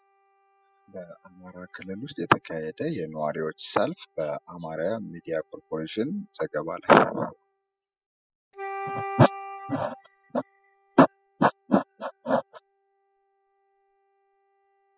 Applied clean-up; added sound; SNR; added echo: classical method spectral subtraction.